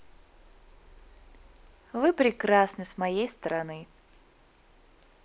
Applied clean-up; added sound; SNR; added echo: none; none; none; none.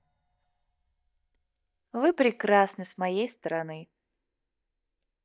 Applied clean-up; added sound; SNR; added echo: neural mask model DeepFilterNet 3.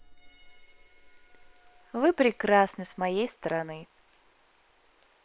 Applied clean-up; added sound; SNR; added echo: neural separator model SepFormer WHAM!.